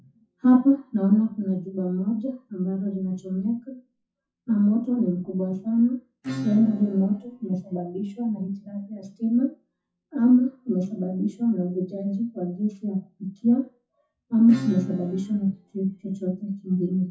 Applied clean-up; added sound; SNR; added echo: classical method WPE with log-MMSE.